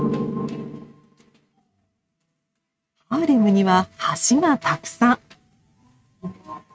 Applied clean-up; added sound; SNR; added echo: neural mask model RNNoise.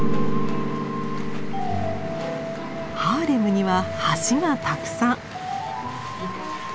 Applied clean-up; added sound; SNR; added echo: none; Piano; 1 dB; none.